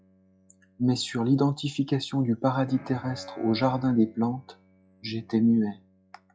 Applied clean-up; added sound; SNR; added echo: classical method log-MMSE.